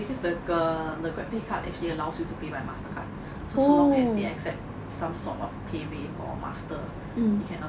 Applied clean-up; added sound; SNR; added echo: none; none; none; none.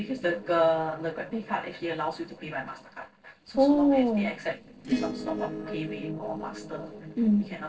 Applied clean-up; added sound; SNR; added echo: neural separator model SepFormer DNS4.